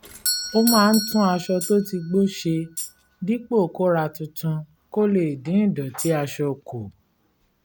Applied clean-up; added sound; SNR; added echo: none; Tambourine + Doorbell; 11 dB; none.